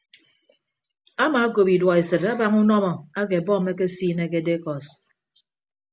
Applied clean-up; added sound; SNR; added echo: none; none; none; none.